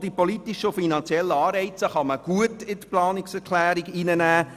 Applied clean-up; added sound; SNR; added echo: none; none; none; none.